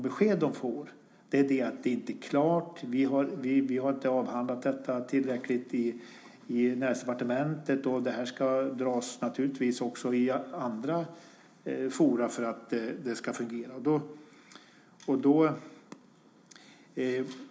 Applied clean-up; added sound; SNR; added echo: none; none; none; reverberation time 0.4 s.